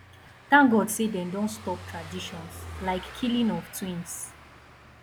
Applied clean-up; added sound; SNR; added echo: none; Car passing by / Engine; 17 dB; none.